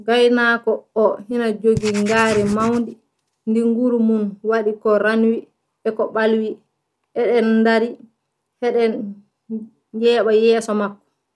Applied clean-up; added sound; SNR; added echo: none; Writing; 10 dB; none.